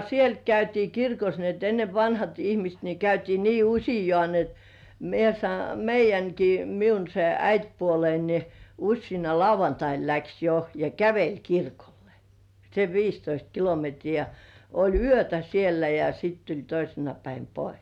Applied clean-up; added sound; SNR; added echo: none; none; none; none.